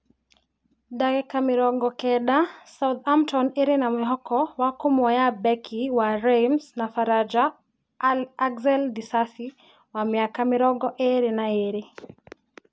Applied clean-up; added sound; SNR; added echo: none; none; none; none.